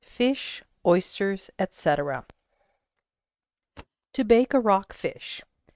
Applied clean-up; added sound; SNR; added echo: neural mask model RNNoise.